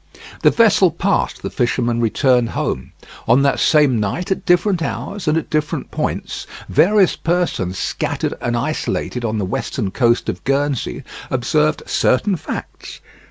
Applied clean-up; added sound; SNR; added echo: none; none; none; none.